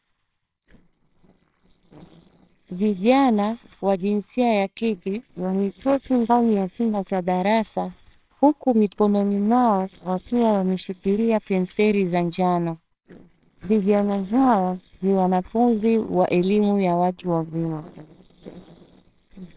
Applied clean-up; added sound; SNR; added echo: neural separator model SepFormer WHAMR!.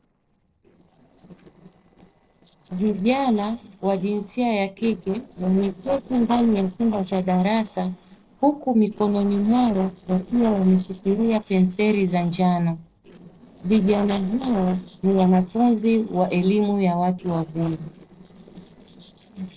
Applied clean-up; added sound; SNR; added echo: neural separator model SepFormer DNS4.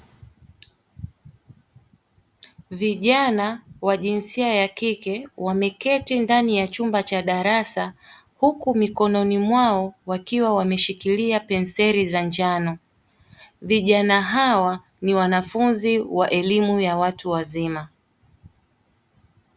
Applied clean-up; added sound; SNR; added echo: none; none; none; none.